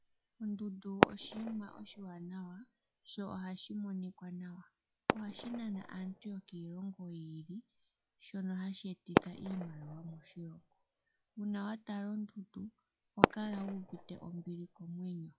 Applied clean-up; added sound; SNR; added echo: classical method log-MMSE.